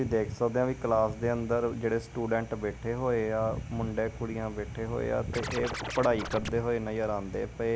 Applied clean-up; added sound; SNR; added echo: none; Scratching (performance technique); 7 dB; none.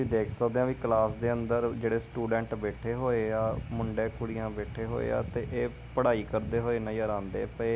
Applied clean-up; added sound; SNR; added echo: none; none; none; none.